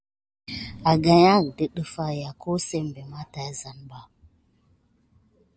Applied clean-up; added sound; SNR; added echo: none; none; none; none.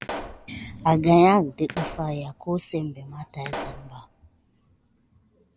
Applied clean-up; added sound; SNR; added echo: none; Explosion; 14 dB; none.